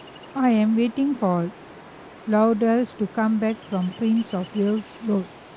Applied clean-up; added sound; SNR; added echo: none; Ocean; 20 dB; none.